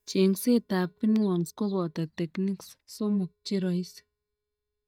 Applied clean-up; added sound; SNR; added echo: neural mask model DeepFilterNet 3.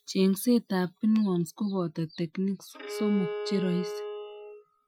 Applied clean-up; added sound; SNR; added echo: classical method Wiener filter.